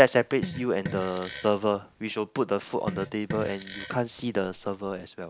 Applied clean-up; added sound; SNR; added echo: none; Fart; 11 dB; none.